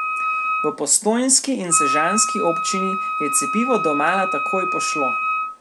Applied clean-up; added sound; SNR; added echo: none; Wind instrument, woodwind instrument; 1 dB; none.